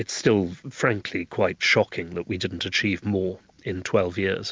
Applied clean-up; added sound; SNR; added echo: none; none; none; none.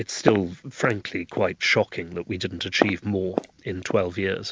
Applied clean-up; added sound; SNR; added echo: none; Walk, footsteps; 5 dB; none.